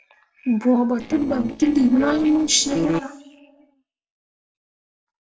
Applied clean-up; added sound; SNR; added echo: neural separator model SepFormer DNS4.